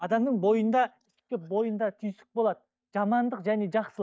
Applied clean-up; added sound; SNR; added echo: neural mask model DeepFilterNet 3.